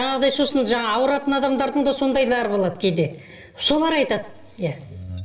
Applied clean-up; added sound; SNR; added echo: none; none; none; reverberation time 0.9 s.